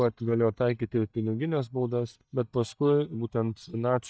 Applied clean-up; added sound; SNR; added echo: neural mask model DeepFilterNet 3.